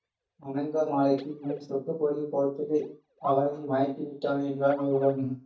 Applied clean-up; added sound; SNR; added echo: neural mask model DeepFilterNet 3.